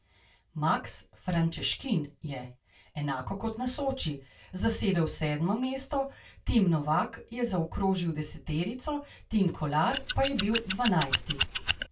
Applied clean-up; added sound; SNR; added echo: none; Scissors; -4 dB; reverberation time 0.2 s.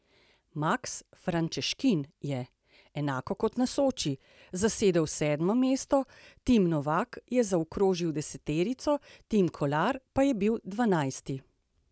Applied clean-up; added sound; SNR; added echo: none; none; none; none.